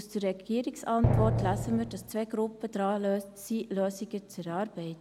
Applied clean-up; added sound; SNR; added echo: none; Drum; -4 dB; none.